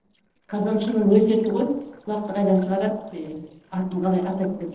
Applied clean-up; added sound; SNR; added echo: neural separator model SepFormer DNS4.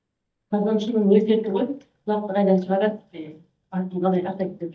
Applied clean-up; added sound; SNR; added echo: neural mask model DeepFilterNet 3.